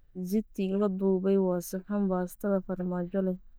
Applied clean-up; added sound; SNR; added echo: neural mask model DeepFilterNet 3.